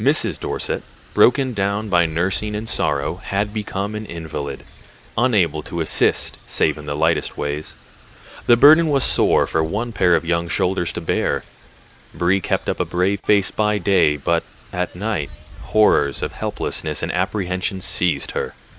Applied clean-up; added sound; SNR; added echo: none; Wind; 19 dB; none.